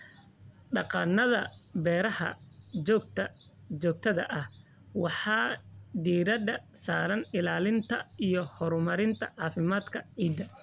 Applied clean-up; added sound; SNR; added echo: none; none; none; none.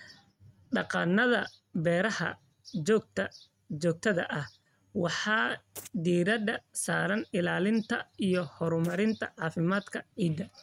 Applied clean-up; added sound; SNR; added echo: neural mask model RNNoise.